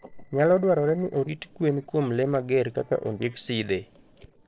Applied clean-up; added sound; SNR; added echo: neural separator model SepFormer DNS4.